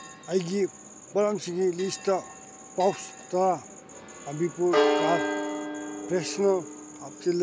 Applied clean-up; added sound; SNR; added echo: none; Church bell; 4 dB; none.